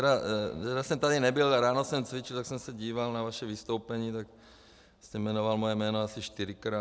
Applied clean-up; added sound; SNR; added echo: none; none; none; none.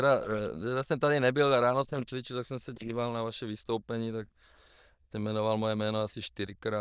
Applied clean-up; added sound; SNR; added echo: neural diffusion model UNIVERSE++.